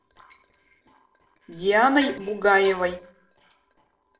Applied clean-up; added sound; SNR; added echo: neural separator model SepFormer DNS4.